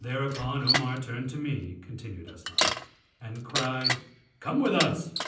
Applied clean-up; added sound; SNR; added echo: none; Bicycle; 1 dB; reverberation time 0.6 s.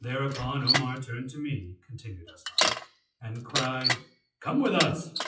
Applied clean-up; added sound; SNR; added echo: classical method WPE with log-MMSE.